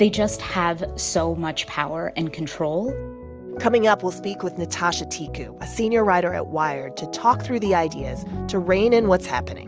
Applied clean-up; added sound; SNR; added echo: none; none; none; none.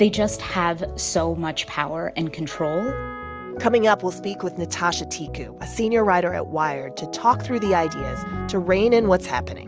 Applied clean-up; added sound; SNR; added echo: none; Wind instrument, woodwind instrument; 17 dB; none.